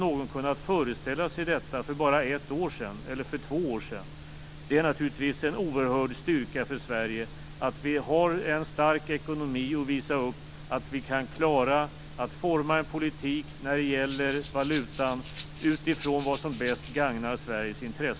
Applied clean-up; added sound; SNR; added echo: none; Rattle (instrument); 11 dB; none.